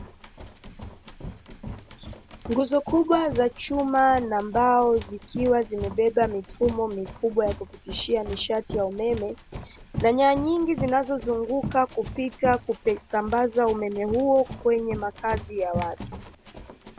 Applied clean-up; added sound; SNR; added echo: none; Run; 13 dB; none.